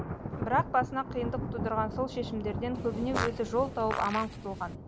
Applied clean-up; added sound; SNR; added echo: none; Fart + Thunder; 4 dB; none.